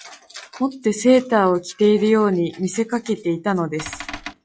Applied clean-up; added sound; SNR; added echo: classical method log-MMSE.